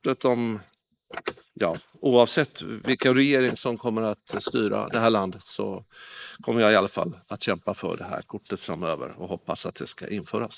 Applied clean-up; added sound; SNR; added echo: neural mask model Resemble Enhance denoiser.